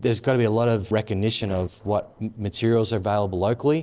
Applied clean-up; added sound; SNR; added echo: neural separator model SepFormer DNS4.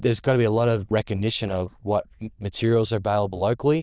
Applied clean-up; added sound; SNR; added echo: neural diffusion model UNIVERSE++.